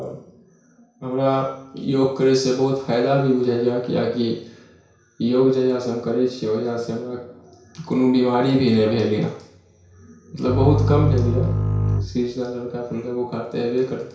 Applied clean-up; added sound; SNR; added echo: none; Bowed string instrument; -1 dB; reverberation time 0.6 s.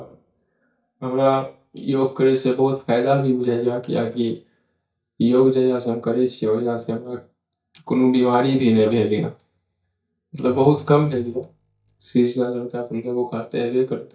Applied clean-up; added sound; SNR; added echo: neural mask model DeepFilterNet 3.